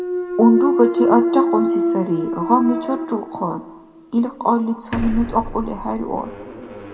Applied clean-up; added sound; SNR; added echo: none; Thump, thud; 2 dB; reverberation time 1.4 s.